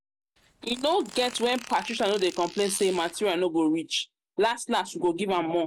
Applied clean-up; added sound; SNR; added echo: none; Fart; 16 dB; none.